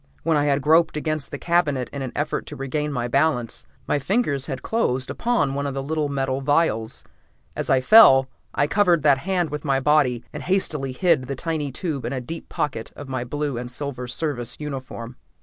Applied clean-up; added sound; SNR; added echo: none; none; none; none.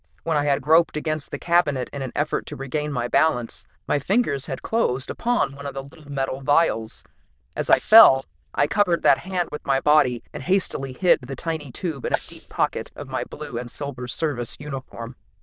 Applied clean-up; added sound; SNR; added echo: neural diffusion model UNIVERSE++.